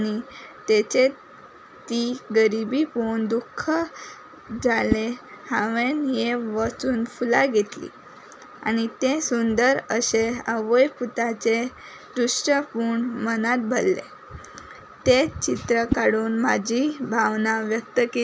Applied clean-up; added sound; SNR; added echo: none; Whoosh, swoosh, swish; 11 dB; none.